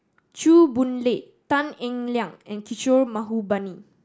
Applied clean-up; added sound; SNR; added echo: none; none; none; none.